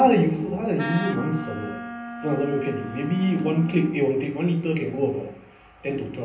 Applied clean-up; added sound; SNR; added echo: none; Wind instrument, woodwind instrument; 11 dB; reverberation time 0.6 s.